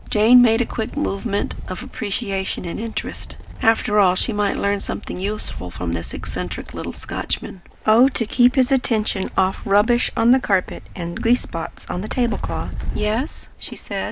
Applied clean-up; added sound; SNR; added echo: none; Wind; 10 dB; none.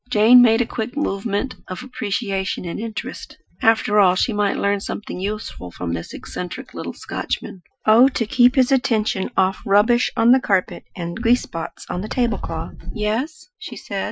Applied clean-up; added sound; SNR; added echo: classical method Wiener filter.